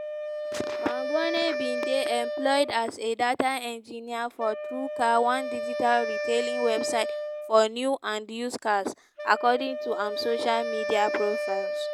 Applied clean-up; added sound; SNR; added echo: none; Wind instrument, woodwind instrument; 5 dB; none.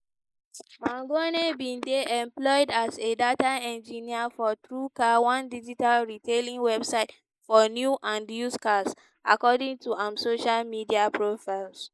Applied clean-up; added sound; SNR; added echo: neural mask model Resemble Enhance denoiser.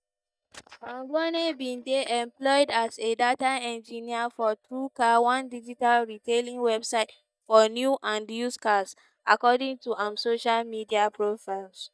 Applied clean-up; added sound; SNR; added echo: neural mask model DeepFilterNet 3.